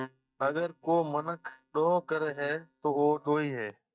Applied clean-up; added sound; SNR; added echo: neural mask model DeepFilterNet 3.